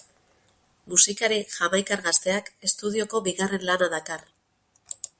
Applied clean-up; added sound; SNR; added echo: none; none; none; none.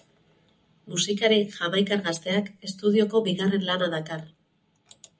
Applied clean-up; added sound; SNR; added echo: none; none; none; reverberation time 0.4 s.